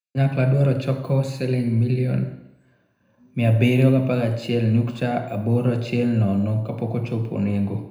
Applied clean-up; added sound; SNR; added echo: none; none; none; reverberation time 0.8 s.